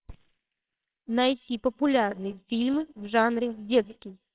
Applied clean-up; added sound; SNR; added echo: neural separator model SepFormer WHAMR!.